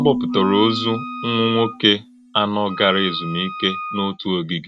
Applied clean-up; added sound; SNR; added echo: none; Wind instrument, woodwind instrument + Marimba, xylophone / Wood; 8 dB; none.